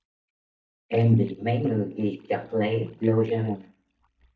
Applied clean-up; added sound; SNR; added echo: neural mask model DeepFilterNet 3.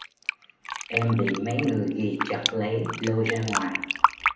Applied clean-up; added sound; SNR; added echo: none; Fill (with liquid); 2 dB; reverberation time 0.7 s.